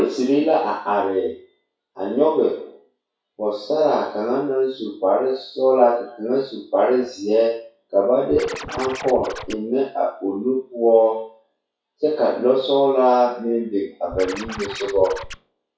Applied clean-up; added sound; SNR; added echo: classical method WPE with log-MMSE.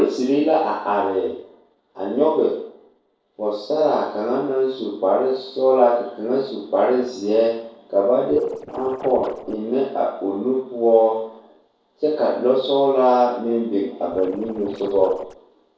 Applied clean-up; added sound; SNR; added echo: neural separator model SepFormer DNS4.